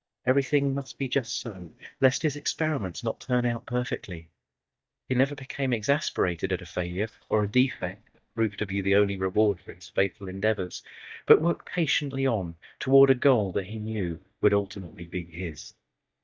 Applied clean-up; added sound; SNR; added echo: neural mask model DeepFilterNet 3.